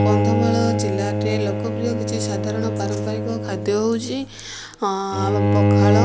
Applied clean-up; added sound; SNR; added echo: none; Bowed string instrument; -4 dB; none.